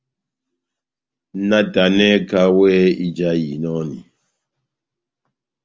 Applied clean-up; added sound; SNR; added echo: none; none; none; none.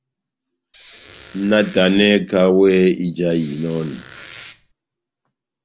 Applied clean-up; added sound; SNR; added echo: none; Squeak; 17 dB; none.